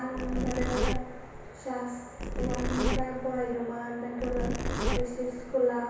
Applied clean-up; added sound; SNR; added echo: none; Zipper (clothing); -1 dB; reverberation time 1.1 s.